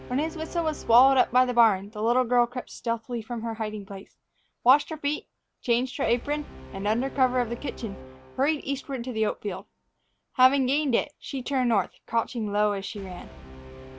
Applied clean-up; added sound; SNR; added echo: none; Brass instrument; 19 dB; none.